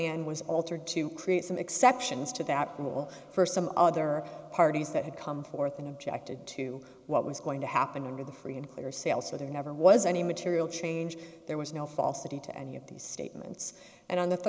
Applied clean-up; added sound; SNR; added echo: none; none; none; none.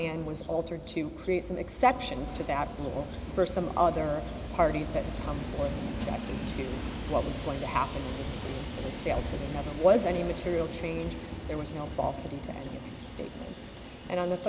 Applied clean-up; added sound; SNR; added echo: none; Train; 6 dB; none.